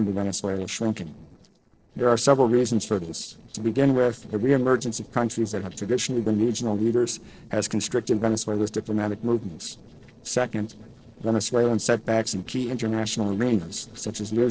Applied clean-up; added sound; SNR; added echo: neural separator model SepFormer DNS4.